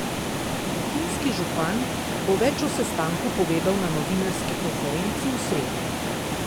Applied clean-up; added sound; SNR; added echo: none; Water; -1 dB; none.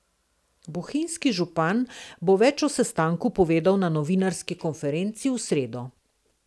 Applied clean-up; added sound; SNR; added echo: none; none; none; none.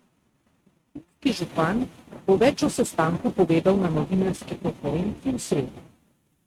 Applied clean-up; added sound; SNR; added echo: neural mask model RNNoise.